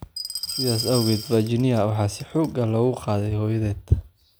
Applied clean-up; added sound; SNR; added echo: none; Glass; 10 dB; none.